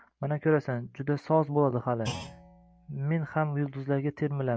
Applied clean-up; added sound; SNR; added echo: none; Thump, thud; 18 dB; none.